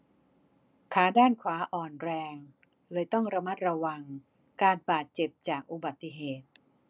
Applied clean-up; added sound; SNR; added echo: none; none; none; none.